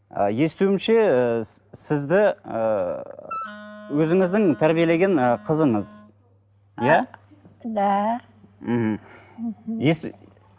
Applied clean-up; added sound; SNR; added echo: none; Wind instrument, woodwind instrument; 17 dB; none.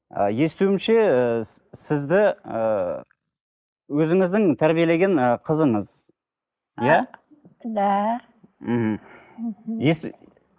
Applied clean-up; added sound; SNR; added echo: neural mask model Resemble Enhance denoiser.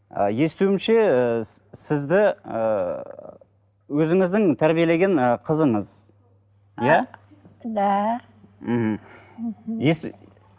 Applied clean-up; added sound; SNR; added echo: none; none; none; none.